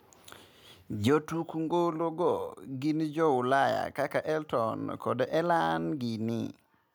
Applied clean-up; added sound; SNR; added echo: none; none; none; none.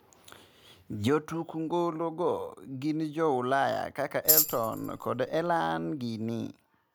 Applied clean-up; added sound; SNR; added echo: none; Tambourine; -1 dB; none.